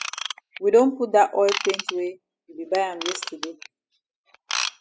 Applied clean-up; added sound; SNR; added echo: classical method spectral subtraction.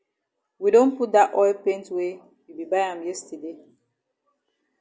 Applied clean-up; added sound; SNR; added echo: none; none; none; none.